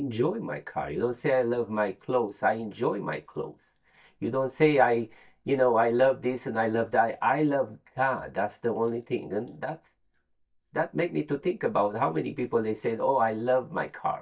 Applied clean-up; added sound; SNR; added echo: neural mask model DeepFilterNet 3.